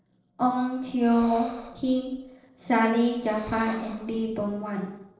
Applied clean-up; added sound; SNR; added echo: neural separator model SepFormer DNS4.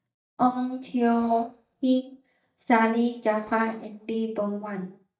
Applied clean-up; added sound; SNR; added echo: neural mask model DeepFilterNet 3.